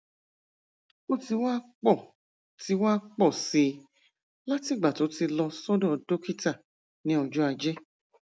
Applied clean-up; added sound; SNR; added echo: none; none; none; none.